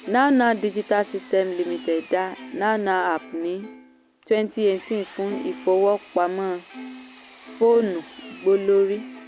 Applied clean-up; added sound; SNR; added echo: none; Plucked string instrument + Engine; 17 dB; none.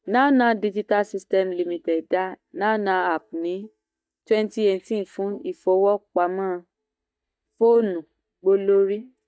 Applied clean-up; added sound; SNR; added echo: neural mask model DeepFilterNet 3.